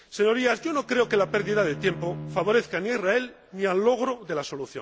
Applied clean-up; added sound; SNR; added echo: none; Bowed string instrument; 15 dB; none.